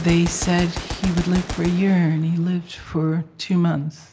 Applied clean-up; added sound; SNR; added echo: none; Gunshot, gunfire; 12 dB; none.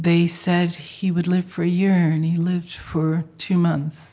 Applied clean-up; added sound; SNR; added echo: none; none; none; none.